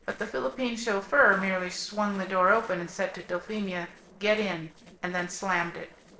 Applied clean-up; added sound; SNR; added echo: neural separator model SepFormer DNS4.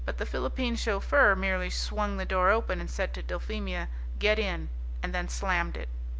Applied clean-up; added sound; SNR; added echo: none; none; none; none.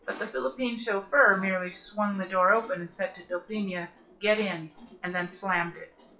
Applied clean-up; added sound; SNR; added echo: classical method WPE with log-MMSE.